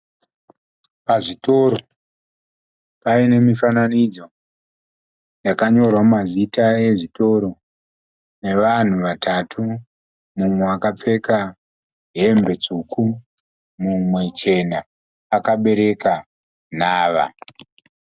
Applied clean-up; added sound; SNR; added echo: none; none; none; none.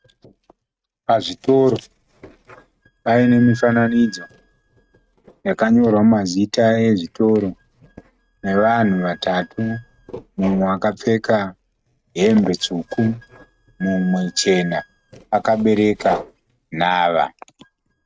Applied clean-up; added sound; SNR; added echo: neural mask model RNNoise.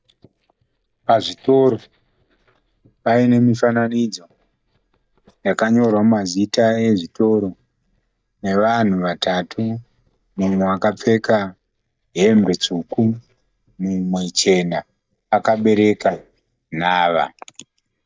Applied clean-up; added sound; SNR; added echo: neural mask model DeepFilterNet 3.